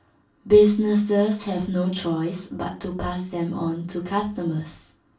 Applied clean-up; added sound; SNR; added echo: none; none; none; reverberation time 0.3 s.